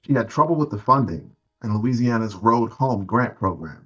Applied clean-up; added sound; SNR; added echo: neural mask model DeepFilterNet 3.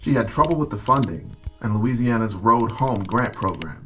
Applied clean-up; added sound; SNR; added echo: none; Camera; 18 dB; reverberation time 0.2 s.